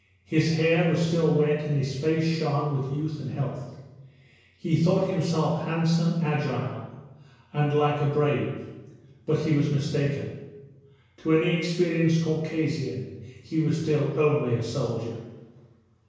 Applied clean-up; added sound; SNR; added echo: none; none; none; reverberation time 1.0 s.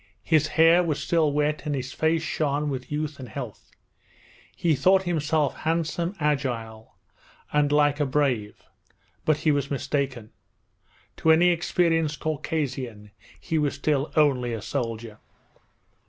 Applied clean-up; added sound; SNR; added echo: none; none; none; none.